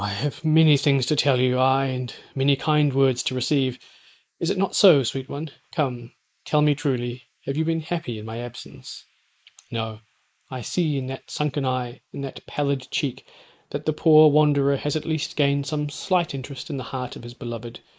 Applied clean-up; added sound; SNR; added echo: neural mask model Resemble Enhance denoiser.